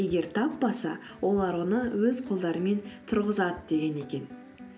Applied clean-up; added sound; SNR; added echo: none; none; none; none.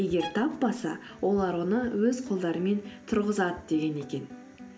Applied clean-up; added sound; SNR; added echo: none; Bowed string instrument; 17 dB; none.